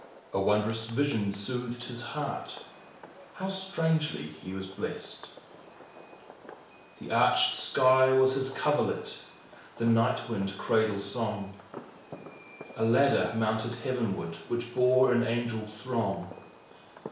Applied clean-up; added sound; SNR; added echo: none; Fireworks; 19 dB; reverberation time 0.6 s.